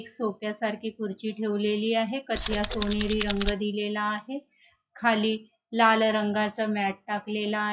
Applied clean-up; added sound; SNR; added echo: classical method log-MMSE.